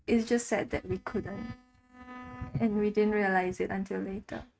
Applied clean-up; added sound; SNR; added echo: neural mask model RNNoise.